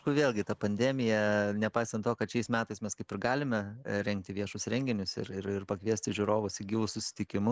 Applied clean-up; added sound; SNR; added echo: none; none; none; none.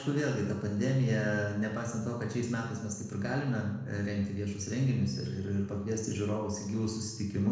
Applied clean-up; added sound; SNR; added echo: none; none; none; reverberation time 1.0 s.